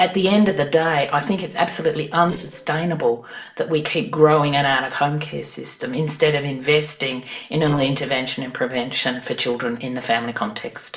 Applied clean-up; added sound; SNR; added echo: neural separator model SepFormer DNS4.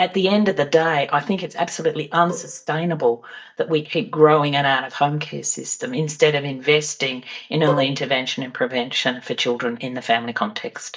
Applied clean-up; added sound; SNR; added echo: neural mask model DeepFilterNet 3.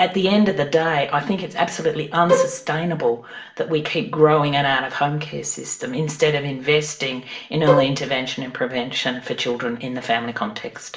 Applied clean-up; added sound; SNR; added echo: none; Bowed string instrument; -1 dB; reverberation time 0.4 s.